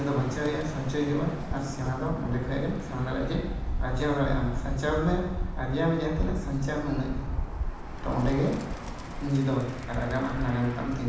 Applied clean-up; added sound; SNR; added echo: none; Bird; 4 dB; reverberation time 1.1 s.